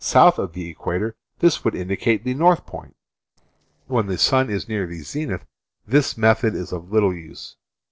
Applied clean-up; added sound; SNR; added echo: neural separator model SepFormer DNS4.